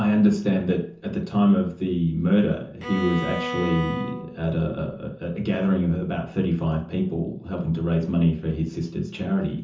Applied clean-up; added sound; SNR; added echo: none; Bowed string instrument; 9 dB; reverberation time 0.6 s.